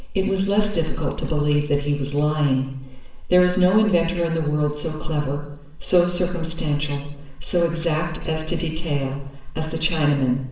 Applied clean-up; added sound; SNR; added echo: none; none; none; reverberation time 0.7 s.